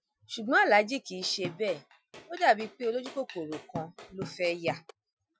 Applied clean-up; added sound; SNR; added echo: classical method Wiener filter.